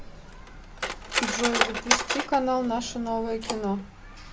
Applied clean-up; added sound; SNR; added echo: none; Cutlery, silverware; 1 dB; none.